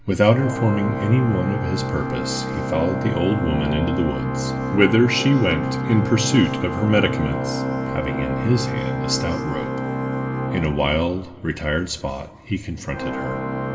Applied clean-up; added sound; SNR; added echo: none; Organ; 3 dB; reverberation time 2.0 s.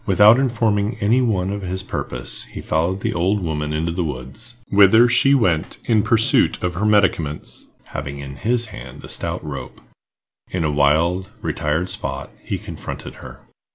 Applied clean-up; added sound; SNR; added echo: none; none; none; none.